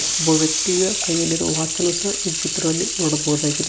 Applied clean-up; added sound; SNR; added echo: none; Sink (filling or washing) / Water tap, faucet; 0 dB; none.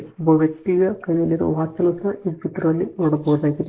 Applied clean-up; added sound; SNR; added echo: neural mask model Resemble Enhance denoiser.